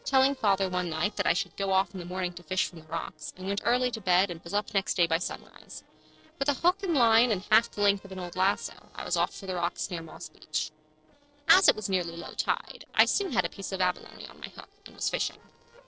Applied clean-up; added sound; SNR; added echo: neural separator model SepFormer DNS4.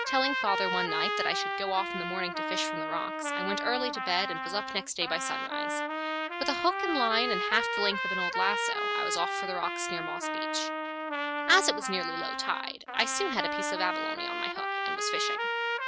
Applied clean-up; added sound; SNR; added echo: none; Trumpet; 0 dB; none.